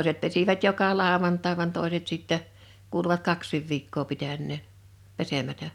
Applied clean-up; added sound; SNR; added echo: none; none; none; none.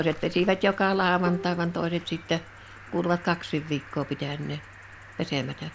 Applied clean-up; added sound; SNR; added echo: none; Bowed string instrument + Cricket; 15 dB; none.